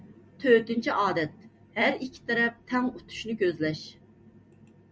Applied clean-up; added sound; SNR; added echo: none; none; none; none.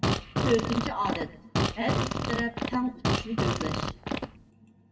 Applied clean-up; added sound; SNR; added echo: none; Fart; -3 dB; reverberation time 0.9 s.